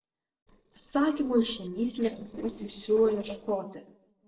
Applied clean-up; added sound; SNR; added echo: neural separator model SepFormer DNS4.